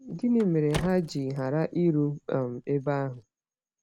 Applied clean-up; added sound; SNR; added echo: none; Car; 16 dB; none.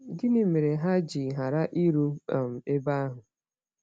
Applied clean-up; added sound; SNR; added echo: none; none; none; none.